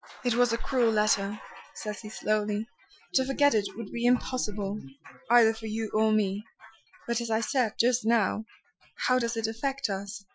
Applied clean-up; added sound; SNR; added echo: classical method Wiener filter.